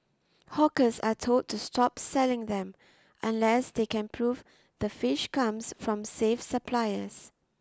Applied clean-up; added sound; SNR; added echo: none; none; none; none.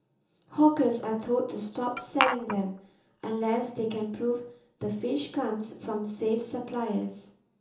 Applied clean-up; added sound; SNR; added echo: none; Glass; 1 dB; reverberation time 1.2 s.